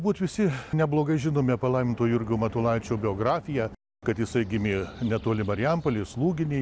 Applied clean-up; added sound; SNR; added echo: none; none; none; none.